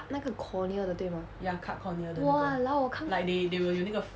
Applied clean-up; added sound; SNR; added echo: none; none; none; none.